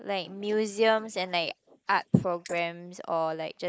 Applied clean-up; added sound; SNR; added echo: neural mask model Resemble Enhance denoiser.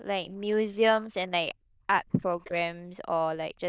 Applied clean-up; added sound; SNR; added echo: neural diffusion model UNIVERSE++.